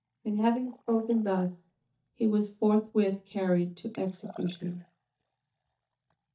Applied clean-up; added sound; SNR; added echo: neural mask model DeepFilterNet 3.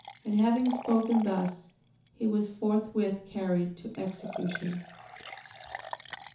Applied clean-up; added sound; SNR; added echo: none; Liquid; 13 dB; reverberation time 0.9 s.